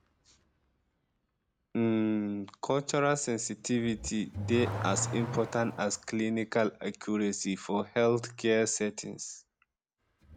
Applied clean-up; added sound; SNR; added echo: none; Accelerating, revving, vroom / Car; 13 dB; none.